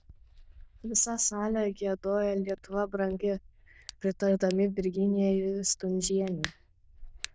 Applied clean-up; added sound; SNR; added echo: neural diffusion model UNIVERSE++.